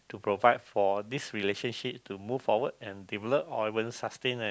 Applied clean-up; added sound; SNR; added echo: none; none; none; none.